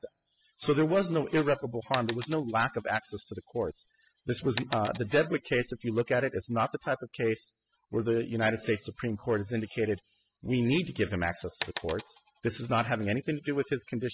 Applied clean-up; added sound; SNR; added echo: classical method spectral subtraction.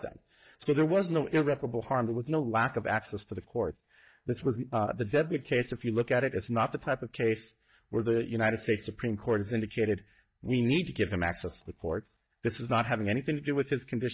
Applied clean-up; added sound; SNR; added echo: neural mask model DeepFilterNet 3.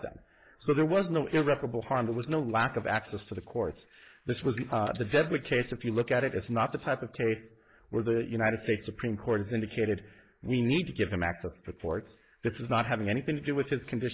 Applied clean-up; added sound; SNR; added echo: neural mask model Resemble Enhance denoiser.